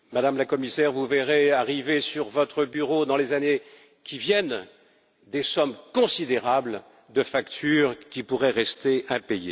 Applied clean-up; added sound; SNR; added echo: none; none; none; none.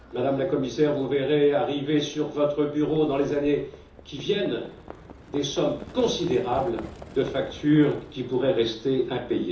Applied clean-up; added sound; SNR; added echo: none; Livestock, farm animals, working animals; 19 dB; reverberation time 0.7 s.